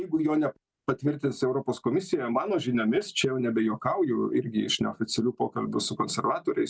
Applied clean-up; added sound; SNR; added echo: none; none; none; none.